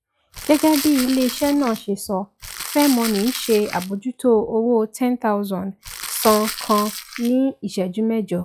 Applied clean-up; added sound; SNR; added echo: classical method log-MMSE.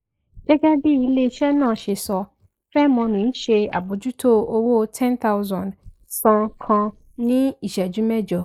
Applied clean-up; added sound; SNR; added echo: neural mask model Resemble Enhance denoiser.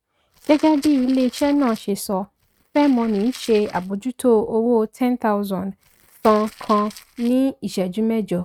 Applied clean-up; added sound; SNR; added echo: neural mask model RNNoise.